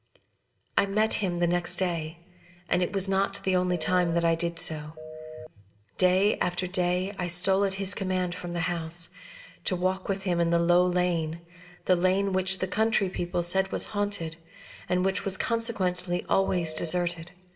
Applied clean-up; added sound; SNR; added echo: none; Telephone; 13 dB; reverberation time 0.9 s.